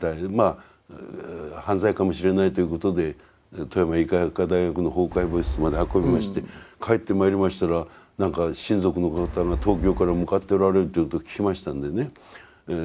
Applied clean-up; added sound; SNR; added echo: none; Wind; 7 dB; none.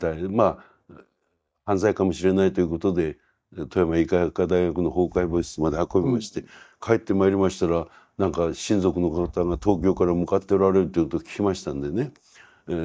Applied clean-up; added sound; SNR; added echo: neural mask model DeepFilterNet 3.